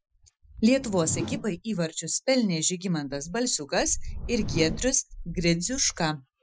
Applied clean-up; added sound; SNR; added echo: classical method Wiener filter.